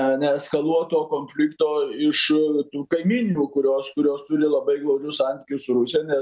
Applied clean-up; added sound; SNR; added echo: none; none; none; none.